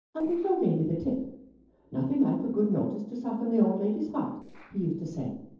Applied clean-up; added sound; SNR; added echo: neural separator model SepFormer DNS4.